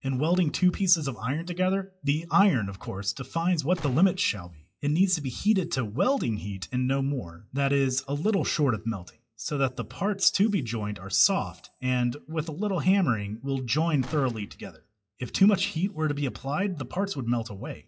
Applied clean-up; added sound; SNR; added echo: classical method WPE with log-MMSE.